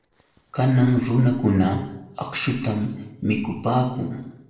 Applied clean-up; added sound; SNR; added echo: neural separator model SepFormer DNS4.